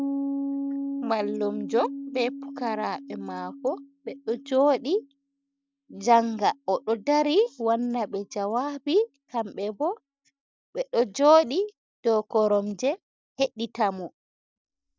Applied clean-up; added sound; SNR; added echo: neural mask model DeepFilterNet 3.